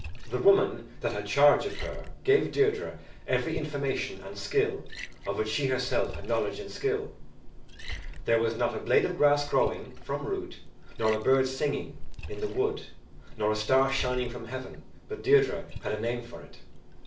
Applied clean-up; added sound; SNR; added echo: none; Liquid; 10 dB; reverberation time 0.4 s.